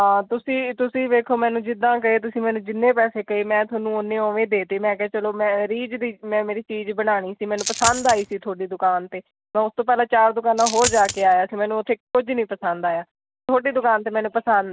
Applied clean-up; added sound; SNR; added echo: none; Coin (dropping); 6 dB; none.